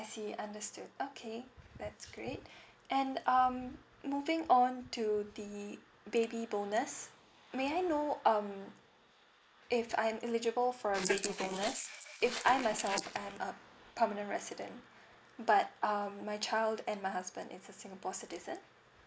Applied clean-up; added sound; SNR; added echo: neural mask model Resemble Enhance denoiser.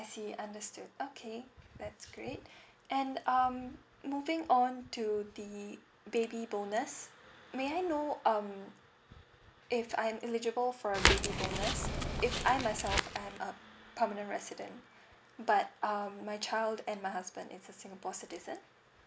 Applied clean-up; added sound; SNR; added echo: none; Crackle; -3 dB; none.